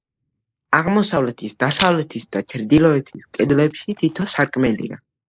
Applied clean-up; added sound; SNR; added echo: neural mask model Resemble Enhance denoiser.